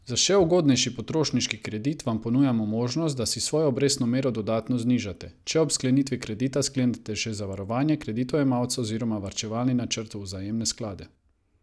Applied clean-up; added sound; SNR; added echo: none; none; none; none.